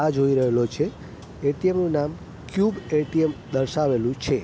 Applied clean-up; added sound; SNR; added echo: none; none; none; none.